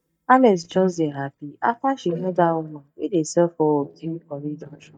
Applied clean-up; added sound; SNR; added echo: neural mask model DeepFilterNet 3.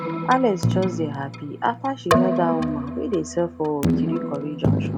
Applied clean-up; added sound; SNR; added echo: none; Keyboard (musical); -1 dB; none.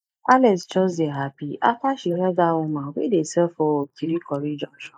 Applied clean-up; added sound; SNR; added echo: neural mask model Resemble Enhance denoiser.